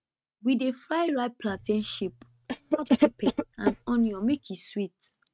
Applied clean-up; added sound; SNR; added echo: neural mask model RNNoise.